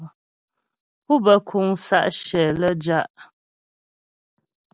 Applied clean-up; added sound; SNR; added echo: none; none; none; none.